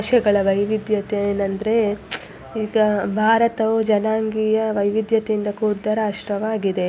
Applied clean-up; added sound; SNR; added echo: none; none; none; none.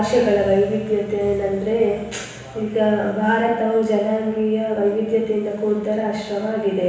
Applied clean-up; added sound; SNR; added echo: none; none; none; reverberation time 1.1 s.